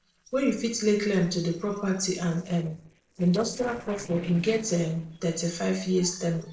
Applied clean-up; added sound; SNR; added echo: neural separator model SepFormer DNS4.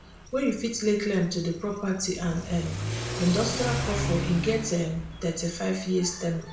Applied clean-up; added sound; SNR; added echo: none; Accelerating, revving, vroom / Car; 7 dB; reverberation time 0.5 s.